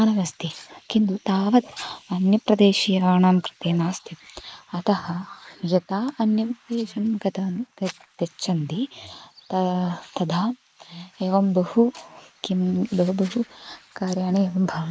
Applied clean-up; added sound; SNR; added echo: neural mask model Resemble Enhance denoiser.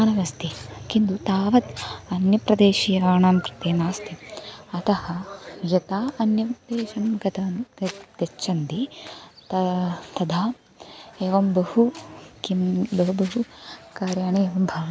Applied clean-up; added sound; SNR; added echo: none; none; none; none.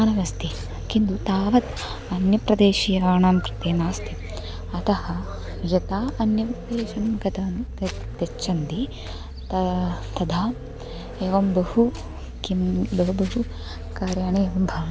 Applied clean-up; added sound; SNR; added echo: none; Vehicle; 9 dB; none.